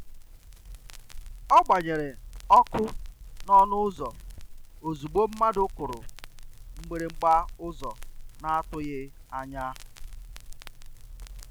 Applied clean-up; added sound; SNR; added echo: none; Crackle; 12 dB; none.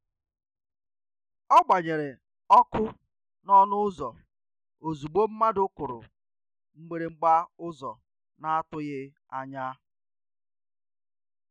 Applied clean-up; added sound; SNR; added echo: none; none; none; none.